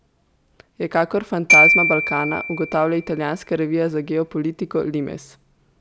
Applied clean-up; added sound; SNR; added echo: none; Glockenspiel; -2 dB; none.